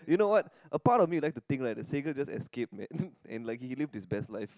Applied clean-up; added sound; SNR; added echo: none; none; none; none.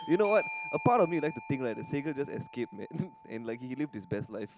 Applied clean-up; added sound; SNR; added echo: none; Bell / Doorbell; 13 dB; none.